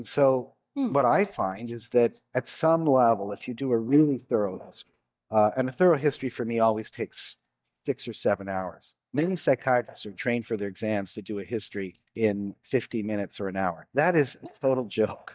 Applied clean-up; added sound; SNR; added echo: neural mask model DeepFilterNet 3.